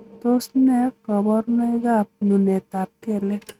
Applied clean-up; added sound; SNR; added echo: neural mask model RNNoise.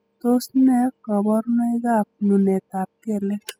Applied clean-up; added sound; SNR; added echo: classical method spectral subtraction.